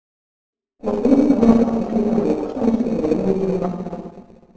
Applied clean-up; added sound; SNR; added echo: neural separator model SepFormer DNS4.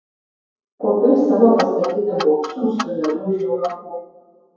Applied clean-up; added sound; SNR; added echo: classical method WPE with log-MMSE.